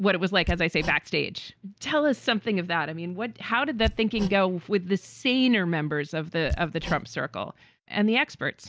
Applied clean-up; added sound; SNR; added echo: none; Hammer; 10 dB; none.